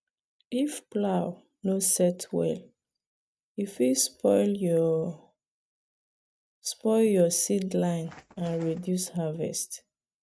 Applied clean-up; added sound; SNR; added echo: neural mask model RNNoise.